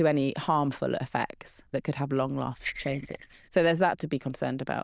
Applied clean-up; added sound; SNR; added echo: neural diffusion model UNIVERSE++.